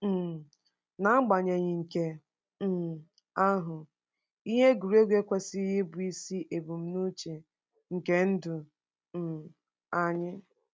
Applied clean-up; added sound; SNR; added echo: none; none; none; none.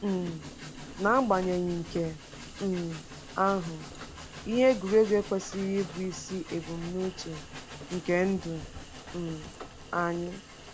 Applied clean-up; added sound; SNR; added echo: none; Train; 13 dB; none.